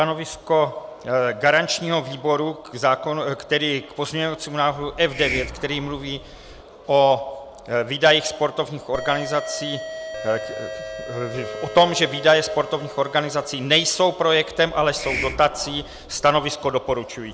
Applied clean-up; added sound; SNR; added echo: none; Hiss; 11 dB; none.